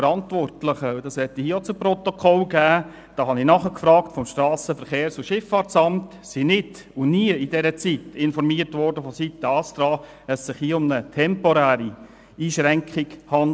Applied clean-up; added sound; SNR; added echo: none; none; none; none.